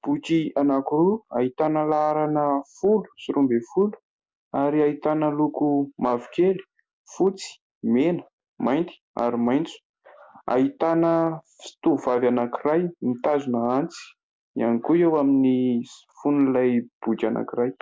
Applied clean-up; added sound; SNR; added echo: none; none; none; none.